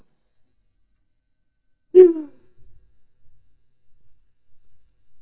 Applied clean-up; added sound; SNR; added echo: neural mask model DeepFilterNet 3.